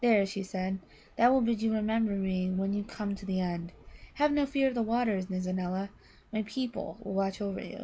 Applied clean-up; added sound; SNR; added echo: none; none; none; none.